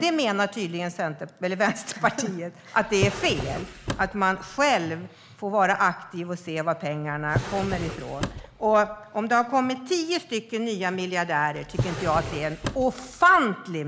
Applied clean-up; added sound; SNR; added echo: none; Drawer open or close; 7 dB; none.